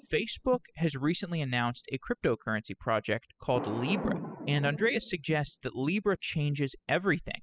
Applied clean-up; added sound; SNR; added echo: classical method spectral subtraction.